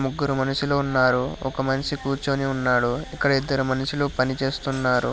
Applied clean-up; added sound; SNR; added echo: none; none; none; none.